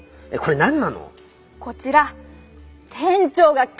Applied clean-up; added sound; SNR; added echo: none; none; none; none.